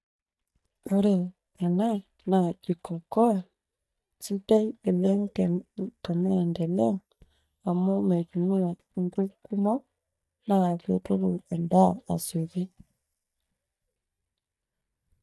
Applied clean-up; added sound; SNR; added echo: neural mask model DeepFilterNet 3.